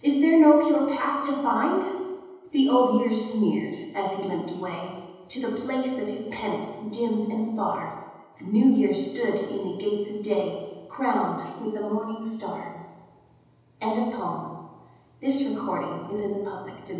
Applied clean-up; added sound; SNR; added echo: none; none; none; reverberation time 1.1 s.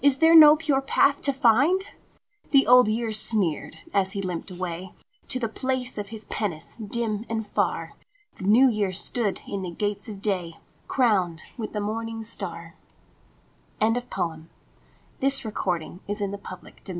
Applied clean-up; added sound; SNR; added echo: none; none; none; none.